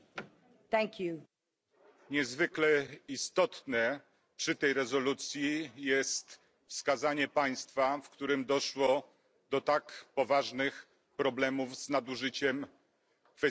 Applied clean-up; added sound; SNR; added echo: none; none; none; none.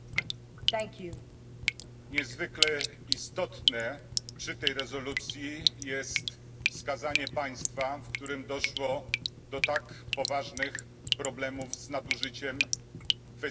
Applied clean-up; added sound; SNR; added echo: none; Drip; -2 dB; reverberation time 0.7 s.